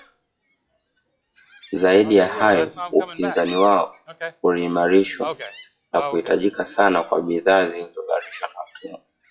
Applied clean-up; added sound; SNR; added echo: classical method WPE with log-MMSE.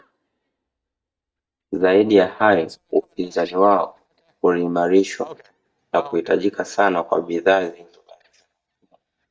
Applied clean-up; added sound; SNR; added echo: neural mask model DeepFilterNet 3.